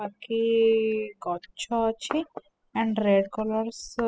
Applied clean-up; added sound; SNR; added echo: classical method spectral subtraction.